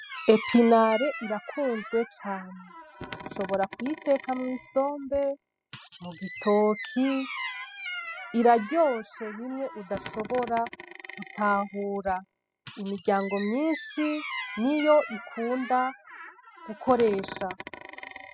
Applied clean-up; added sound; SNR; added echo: classical method spectral subtraction.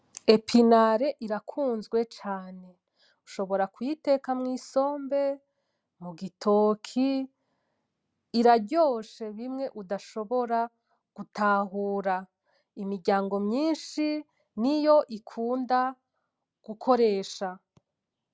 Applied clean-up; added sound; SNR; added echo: none; none; none; none.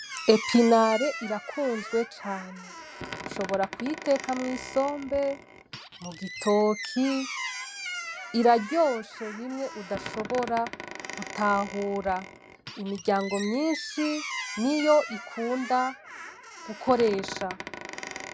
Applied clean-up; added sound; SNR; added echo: none; Squeak; 11 dB; none.